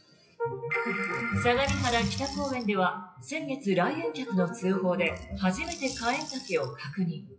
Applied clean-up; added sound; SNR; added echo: classical method WPE with log-MMSE.